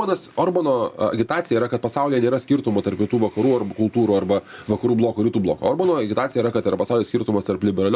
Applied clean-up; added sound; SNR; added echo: none; none; none; none.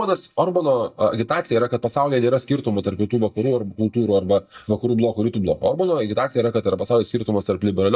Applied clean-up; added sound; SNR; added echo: neural mask model DeepFilterNet 3.